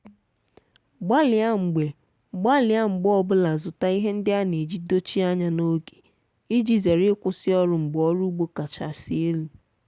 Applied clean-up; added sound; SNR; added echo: none; none; none; none.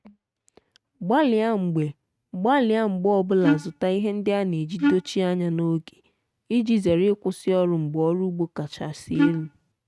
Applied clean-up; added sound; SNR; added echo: neural mask model RNNoise.